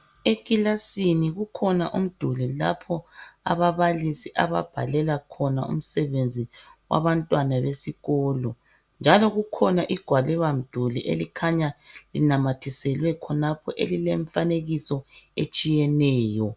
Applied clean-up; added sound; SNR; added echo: none; none; none; none.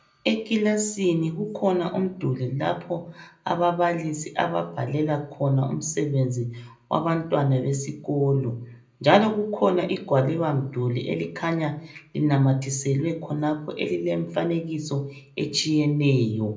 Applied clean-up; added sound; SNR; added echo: none; none; none; reverberation time 0.5 s.